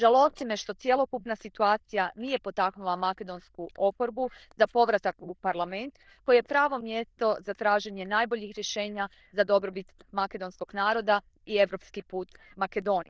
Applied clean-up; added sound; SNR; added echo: neural diffusion model UNIVERSE++.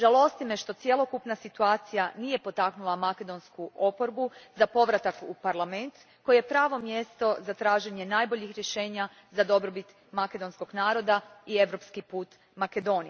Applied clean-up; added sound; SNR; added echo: none; none; none; none.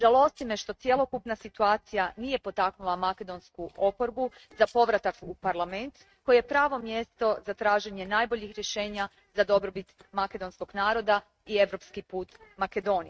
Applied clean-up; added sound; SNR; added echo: neural mask model RNNoise.